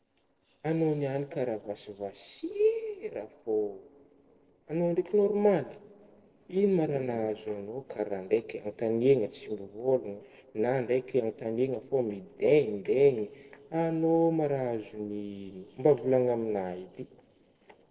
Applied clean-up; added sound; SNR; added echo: neural separator model SepFormer DNS4.